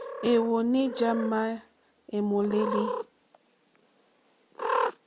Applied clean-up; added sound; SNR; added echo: none; Cat; 6 dB; none.